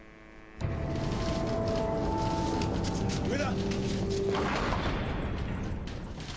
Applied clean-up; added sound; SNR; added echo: none; Wind instrument, woodwind instrument + Subway, metro, underground; 19 dB; none.